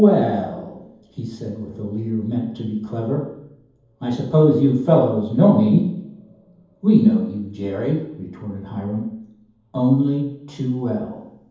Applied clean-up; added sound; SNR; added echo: none; none; none; reverberation time 0.9 s.